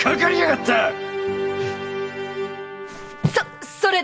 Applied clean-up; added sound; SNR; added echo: none; Trumpet; 19 dB; reverberation time 0.5 s.